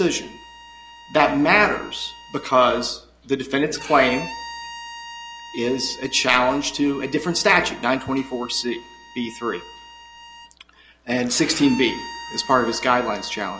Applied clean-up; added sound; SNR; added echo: none; Bowed string instrument; 16 dB; none.